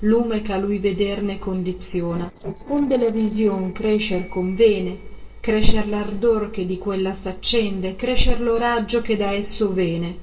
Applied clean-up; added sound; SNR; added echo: neural separator model SepFormer DNS4.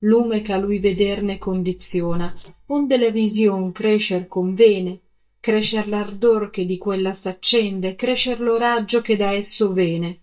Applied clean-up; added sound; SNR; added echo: neural mask model DeepFilterNet 3.